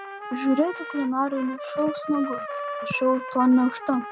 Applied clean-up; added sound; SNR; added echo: none; Trumpet; 10 dB; none.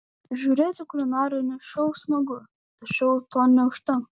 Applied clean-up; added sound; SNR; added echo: none; none; none; none.